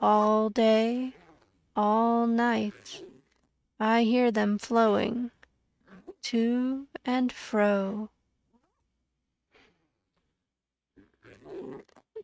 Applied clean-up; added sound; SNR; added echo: neural mask model RNNoise.